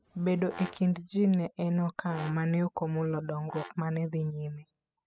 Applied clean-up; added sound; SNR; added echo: classical method spectral subtraction.